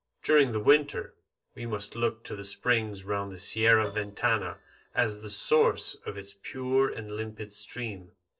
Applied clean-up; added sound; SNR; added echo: neural separator model SepFormer DNS4.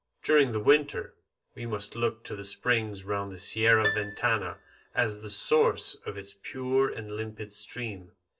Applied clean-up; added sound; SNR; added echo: none; Piano; 15 dB; reverberation time 0.2 s.